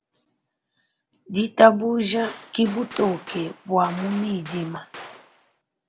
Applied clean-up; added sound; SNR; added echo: none; Gunshot, gunfire; 17 dB; none.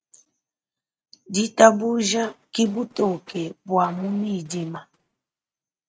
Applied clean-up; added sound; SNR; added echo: neural mask model RNNoise.